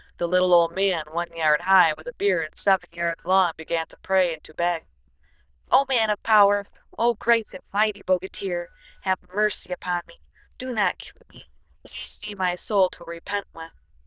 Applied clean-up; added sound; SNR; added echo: neural diffusion model UNIVERSE++.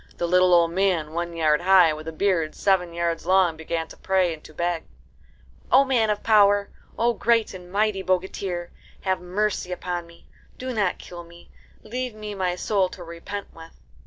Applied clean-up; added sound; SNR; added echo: none; none; none; none.